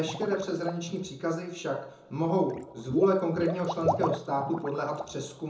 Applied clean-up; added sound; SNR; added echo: none; Water / Liquid; 7 dB; reverberation time 0.5 s.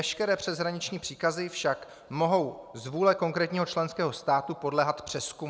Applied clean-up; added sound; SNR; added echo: none; none; none; none.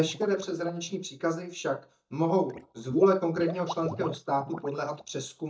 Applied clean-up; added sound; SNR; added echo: neural mask model DeepFilterNet 3.